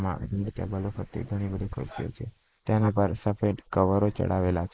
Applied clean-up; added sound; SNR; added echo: neural mask model Resemble Enhance denoiser.